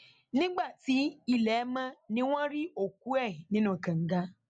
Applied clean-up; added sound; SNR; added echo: none; none; none; none.